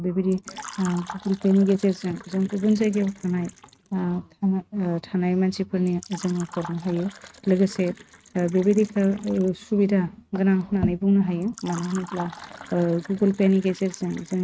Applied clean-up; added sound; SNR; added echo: neural mask model RNNoise.